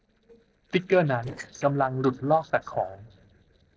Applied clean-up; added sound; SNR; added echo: neural separator model SepFormer DNS4.